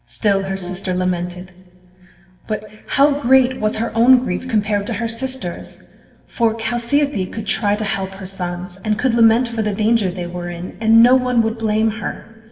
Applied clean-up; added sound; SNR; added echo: none; Brass instrument; 17 dB; reverberation time 2.6 s.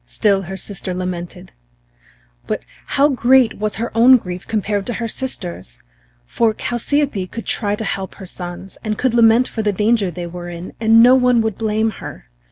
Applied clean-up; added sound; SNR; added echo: none; none; none; none.